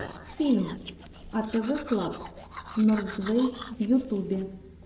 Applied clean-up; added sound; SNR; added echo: none; Domestic sounds, home sounds; 15 dB; reverberation time 1.0 s.